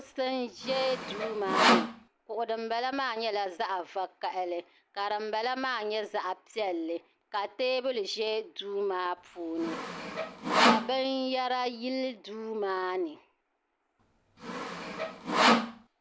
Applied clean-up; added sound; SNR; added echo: none; Sawing; -3 dB; none.